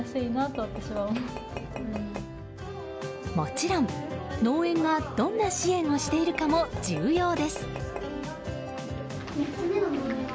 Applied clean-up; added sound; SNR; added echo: none; Tap / Glass; 14 dB; none.